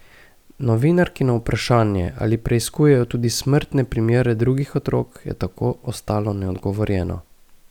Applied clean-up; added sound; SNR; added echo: none; none; none; none.